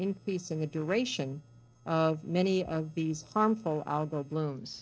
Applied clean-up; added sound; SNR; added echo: neural separator model SepFormer DNS4.